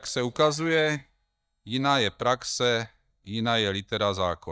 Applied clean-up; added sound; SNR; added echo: neural mask model DeepFilterNet 3.